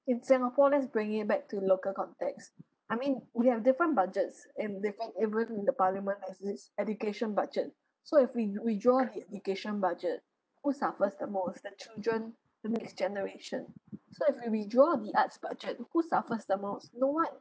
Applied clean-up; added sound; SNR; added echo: none; none; none; none.